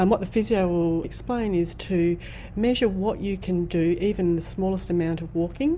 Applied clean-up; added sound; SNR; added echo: none; none; none; none.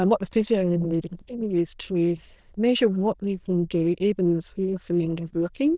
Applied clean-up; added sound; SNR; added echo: neural diffusion model UNIVERSE++.